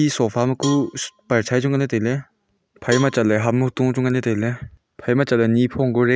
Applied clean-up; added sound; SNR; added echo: none; Cowbell; 18 dB; none.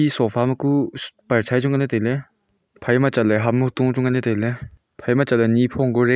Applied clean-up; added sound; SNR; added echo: none; none; none; none.